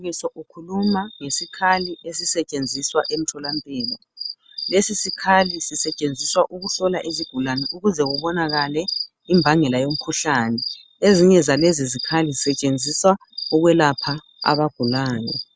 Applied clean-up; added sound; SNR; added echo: none; none; none; none.